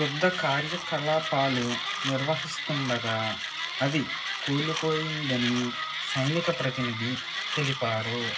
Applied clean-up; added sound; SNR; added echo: none; Mechanisms; 3 dB; reverberation time 0.4 s.